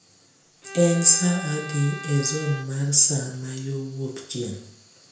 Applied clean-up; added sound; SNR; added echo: none; Bowed string instrument; 14 dB; reverberation time 0.5 s.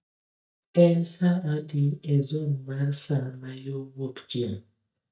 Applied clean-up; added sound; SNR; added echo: neural mask model DeepFilterNet 3.